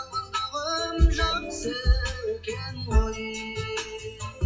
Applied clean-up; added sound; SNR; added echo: classical method WPE with log-MMSE.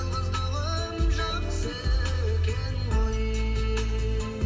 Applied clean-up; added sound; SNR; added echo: none; Organ; 18 dB; reverberation time 1.0 s.